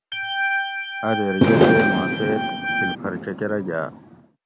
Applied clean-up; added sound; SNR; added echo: none; Organ + Fireworks; -4 dB; none.